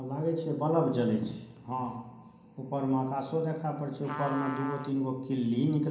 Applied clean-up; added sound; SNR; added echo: none; Trumpet; 12 dB; reverberation time 0.6 s.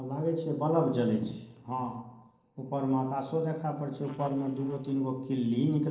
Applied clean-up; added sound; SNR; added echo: neural separator model SepFormer DNS4.